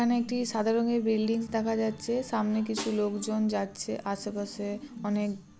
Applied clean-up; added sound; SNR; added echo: none; Snare drum; 19 dB; none.